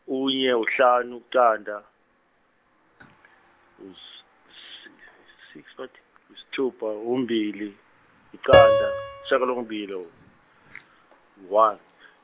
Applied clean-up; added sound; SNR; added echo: none; Piano; -3 dB; none.